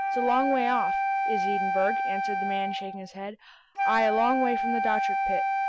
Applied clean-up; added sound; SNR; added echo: none; Wind instrument, woodwind instrument; -2 dB; none.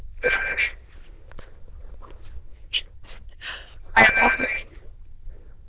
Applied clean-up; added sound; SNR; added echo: neural diffusion model UNIVERSE++.